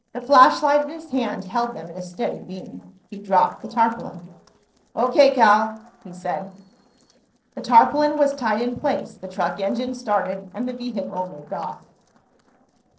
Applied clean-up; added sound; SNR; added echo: neural separator model SepFormer DNS4.